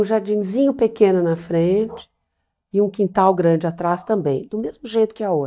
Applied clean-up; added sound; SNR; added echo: neural mask model DeepFilterNet 3.